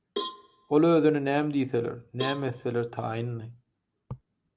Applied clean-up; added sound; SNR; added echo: none; Cowbell; 14 dB; none.